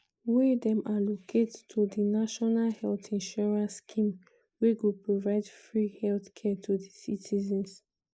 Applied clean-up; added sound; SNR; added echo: neural mask model Resemble Enhance denoiser.